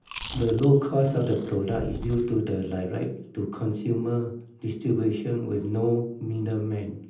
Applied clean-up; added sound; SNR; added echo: none; Chewing, mastication; 12 dB; reverberation time 0.6 s.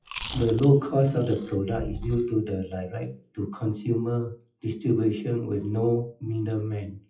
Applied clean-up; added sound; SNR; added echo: classical method WPE with log-MMSE.